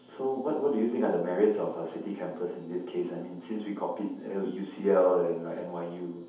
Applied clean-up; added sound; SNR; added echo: none; none; none; reverberation time 0.8 s.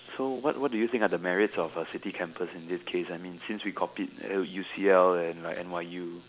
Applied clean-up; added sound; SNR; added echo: none; none; none; none.